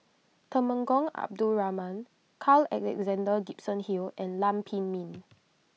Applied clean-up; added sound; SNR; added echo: none; none; none; none.